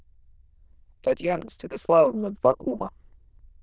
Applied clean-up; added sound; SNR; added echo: neural diffusion model UNIVERSE++.